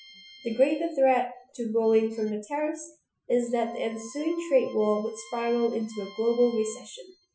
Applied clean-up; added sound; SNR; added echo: classical method Wiener filter.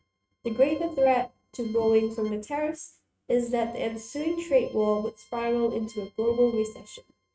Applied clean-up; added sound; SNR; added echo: neural mask model RNNoise.